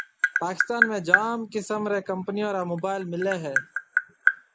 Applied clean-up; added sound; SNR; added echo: none; Tap; -1 dB; none.